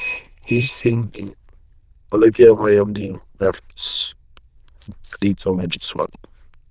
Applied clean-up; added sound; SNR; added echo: neural diffusion model UNIVERSE++.